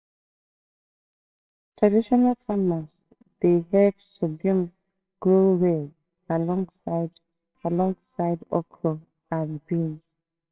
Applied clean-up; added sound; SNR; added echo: neural separator model SepFormer WHAMR!.